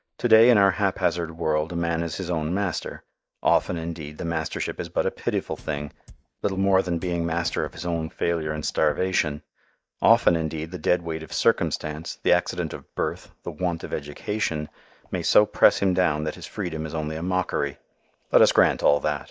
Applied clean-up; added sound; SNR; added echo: neural mask model DeepFilterNet 3.